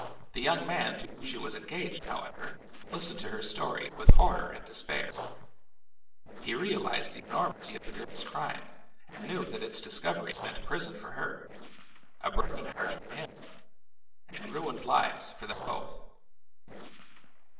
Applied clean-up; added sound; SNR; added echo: neural separator model SepFormer DNS4.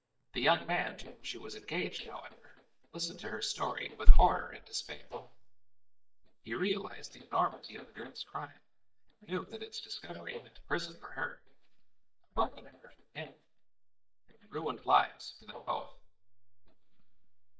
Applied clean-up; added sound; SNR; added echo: neural mask model DeepFilterNet 3.